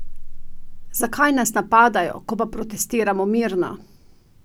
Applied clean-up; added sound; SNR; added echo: none; none; none; none.